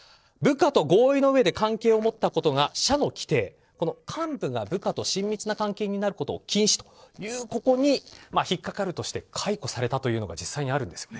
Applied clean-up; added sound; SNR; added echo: neural separator model SepFormer DNS4.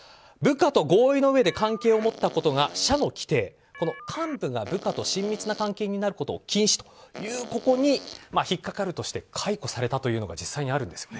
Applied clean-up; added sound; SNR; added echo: none; Fart + Telephone; 16 dB; none.